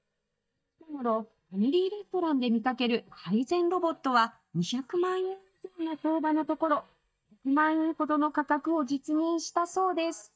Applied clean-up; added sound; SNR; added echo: neural mask model DeepFilterNet 3.